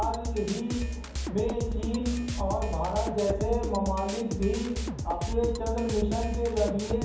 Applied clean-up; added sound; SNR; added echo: none; Drum kit; 3 dB; reverberation time 1.2 s.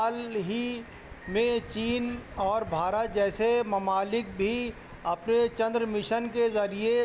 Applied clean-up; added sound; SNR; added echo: none; none; none; none.